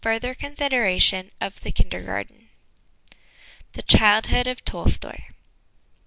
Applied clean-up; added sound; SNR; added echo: none; none; none; none.